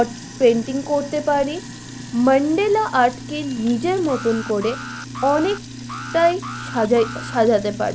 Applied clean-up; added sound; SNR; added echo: none; Sink (filling or washing) + Alarm; 12 dB; none.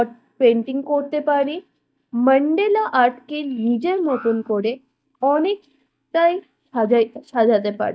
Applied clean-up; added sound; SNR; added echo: neural mask model DeepFilterNet 3.